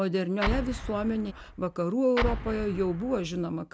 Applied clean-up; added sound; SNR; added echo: none; Explosion; 6 dB; none.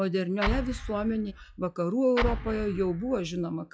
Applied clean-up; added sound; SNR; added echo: classical method log-MMSE.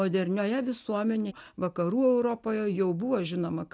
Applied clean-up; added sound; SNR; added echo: none; none; none; none.